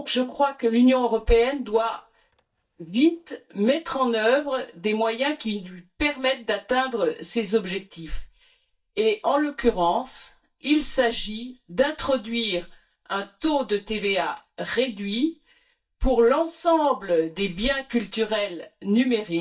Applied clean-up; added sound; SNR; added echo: neural mask model DeepFilterNet 3.